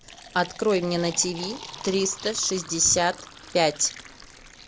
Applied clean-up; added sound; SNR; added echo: none; Fill (with liquid); 16 dB; none.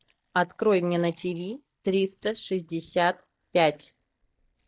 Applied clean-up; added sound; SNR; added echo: neural mask model DeepFilterNet 3.